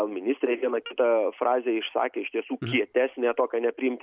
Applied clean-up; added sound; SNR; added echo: none; none; none; none.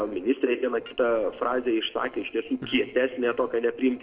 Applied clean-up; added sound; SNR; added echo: neural separator model SepFormer DNS4.